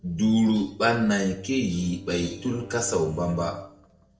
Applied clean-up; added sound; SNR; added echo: neural separator model SepFormer DNS4.